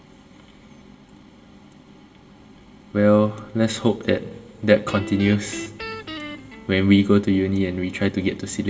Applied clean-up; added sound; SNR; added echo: none; Guitar; 12 dB; reverberation time 1.1 s.